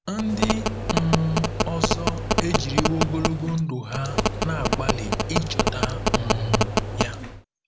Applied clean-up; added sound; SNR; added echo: none; Telephone; -3 dB; none.